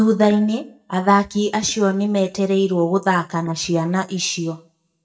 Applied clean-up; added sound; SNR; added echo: neural mask model DeepFilterNet 3.